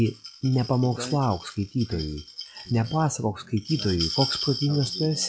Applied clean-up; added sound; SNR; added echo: classical method log-MMSE.